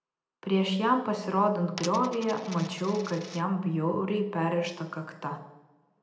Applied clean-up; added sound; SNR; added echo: none; Coin (dropping); 14 dB; reverberation time 0.7 s.